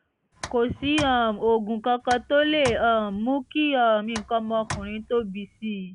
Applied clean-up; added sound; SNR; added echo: none; Tick; 15 dB; none.